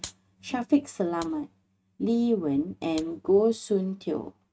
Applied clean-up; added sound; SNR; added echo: neural mask model RNNoise.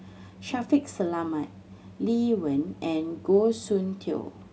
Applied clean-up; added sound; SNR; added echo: none; none; none; none.